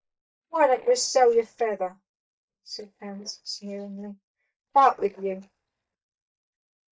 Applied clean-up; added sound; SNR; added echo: neural mask model DeepFilterNet 3.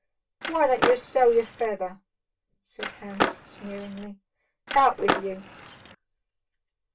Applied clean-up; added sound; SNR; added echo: none; Skateboard; 3 dB; reverberation time 0.1 s.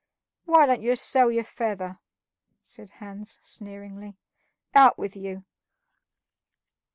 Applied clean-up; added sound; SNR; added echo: none; none; none; none.